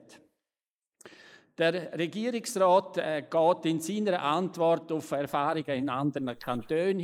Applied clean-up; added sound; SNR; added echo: neural mask model Resemble Enhance denoiser.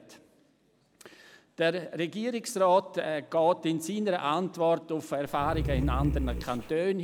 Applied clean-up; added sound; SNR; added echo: none; Growling; 1 dB; none.